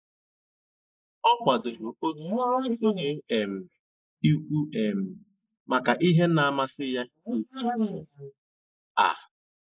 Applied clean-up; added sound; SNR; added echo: neural mask model Resemble Enhance denoiser.